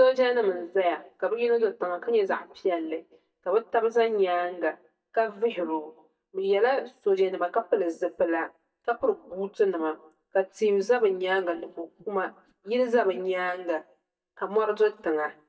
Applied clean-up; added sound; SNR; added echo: neural mask model DeepFilterNet 3.